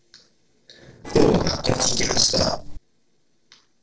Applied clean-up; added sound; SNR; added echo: neural separator model SepFormer DNS4.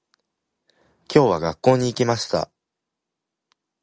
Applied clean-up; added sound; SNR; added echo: none; none; none; none.